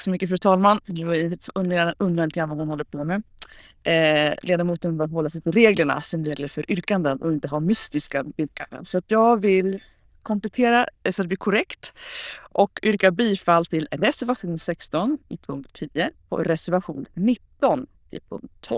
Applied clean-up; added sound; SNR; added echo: neural diffusion model UNIVERSE++.